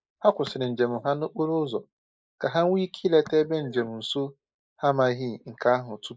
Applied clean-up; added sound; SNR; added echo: neural mask model Resemble Enhance denoiser.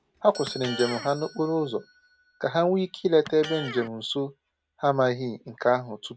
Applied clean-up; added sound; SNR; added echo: none; Electric guitar + Doorbell; 16 dB; none.